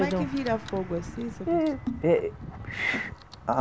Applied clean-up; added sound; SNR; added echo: none; Gong + Typing; 14 dB; none.